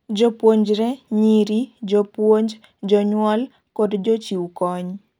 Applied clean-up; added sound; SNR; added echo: none; none; none; none.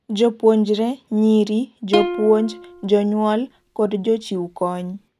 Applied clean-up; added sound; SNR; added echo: none; Plucked string instrument; 11 dB; none.